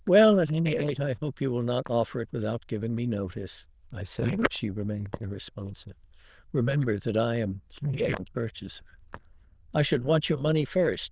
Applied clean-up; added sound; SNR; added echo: neural diffusion model UNIVERSE++.